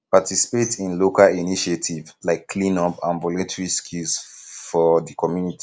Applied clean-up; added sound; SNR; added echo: neural mask model Resemble Enhance denoiser.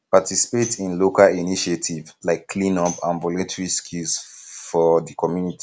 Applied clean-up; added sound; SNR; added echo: none; Tambourine; 20 dB; none.